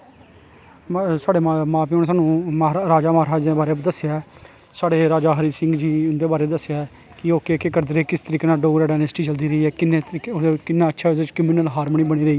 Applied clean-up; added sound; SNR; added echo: none; none; none; none.